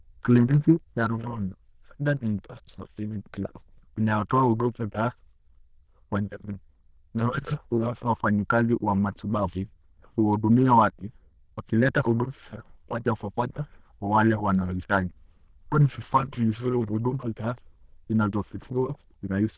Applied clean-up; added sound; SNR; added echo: neural diffusion model UNIVERSE++.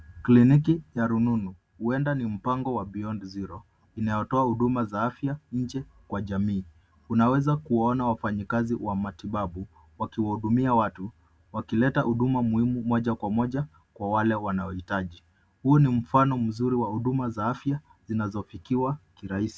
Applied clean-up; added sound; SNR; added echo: none; none; none; none.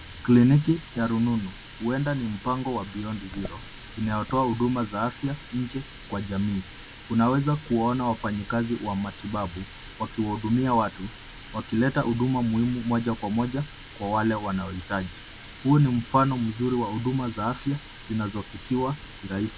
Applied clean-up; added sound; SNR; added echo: none; Water tap, faucet; 14 dB; none.